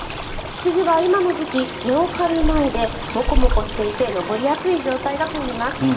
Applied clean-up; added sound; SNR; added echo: none; Stream; 3 dB; reverberation time 2.0 s.